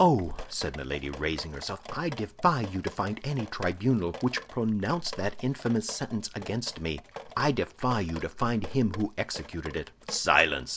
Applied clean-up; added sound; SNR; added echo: none; Drip; 17 dB; none.